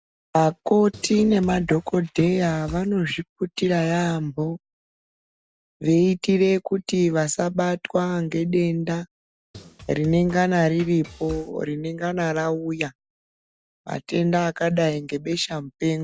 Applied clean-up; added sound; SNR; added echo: none; Drum kit; 18 dB; none.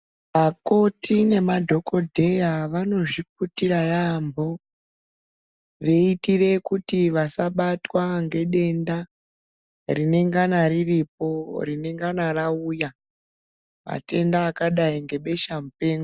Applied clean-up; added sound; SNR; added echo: none; none; none; none.